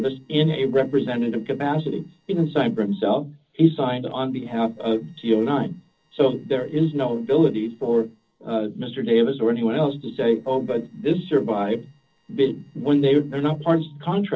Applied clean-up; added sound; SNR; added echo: neural separator model SepFormer DNS4.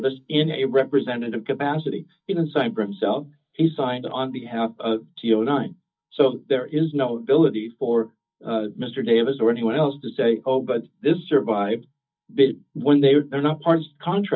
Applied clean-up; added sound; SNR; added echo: neural mask model DeepFilterNet 3.